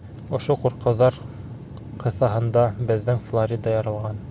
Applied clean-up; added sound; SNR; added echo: none; none; none; none.